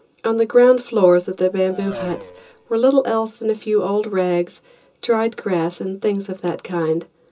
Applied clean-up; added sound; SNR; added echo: none; Race car, auto racing; 16 dB; reverberation time 0.2 s.